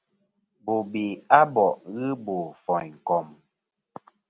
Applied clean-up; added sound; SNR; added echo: none; none; none; none.